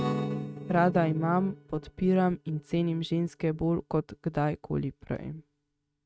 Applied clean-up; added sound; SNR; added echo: neural mask model RNNoise.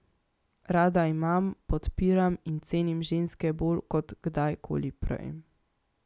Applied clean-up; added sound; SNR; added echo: none; none; none; none.